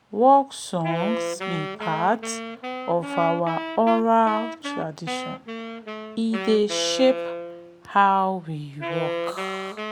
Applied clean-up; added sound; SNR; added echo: none; Wind instrument, woodwind instrument; 8 dB; none.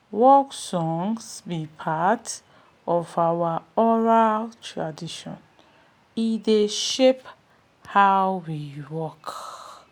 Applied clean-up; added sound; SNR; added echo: none; none; none; none.